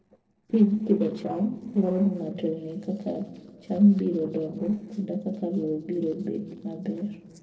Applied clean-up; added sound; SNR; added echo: neural separator model SepFormer DNS4.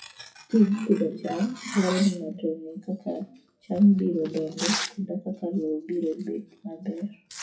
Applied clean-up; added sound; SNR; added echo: classical method WPE with log-MMSE.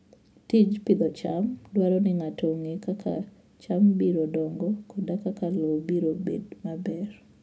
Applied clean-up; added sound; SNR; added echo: none; none; none; none.